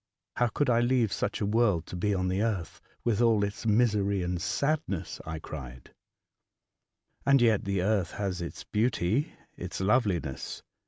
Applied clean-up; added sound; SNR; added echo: none; none; none; none.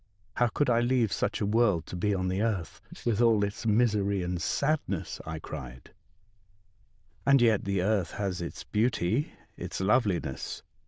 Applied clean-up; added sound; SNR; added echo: neural diffusion model UNIVERSE++.